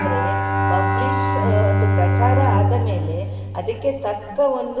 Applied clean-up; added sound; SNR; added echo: none; Bowed string instrument; -4 dB; reverberation time 2.1 s.